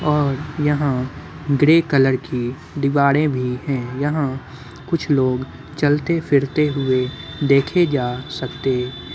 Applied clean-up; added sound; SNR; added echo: none; none; none; none.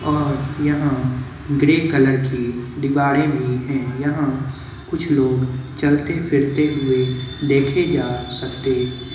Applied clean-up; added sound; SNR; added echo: none; none; none; reverberation time 1.0 s.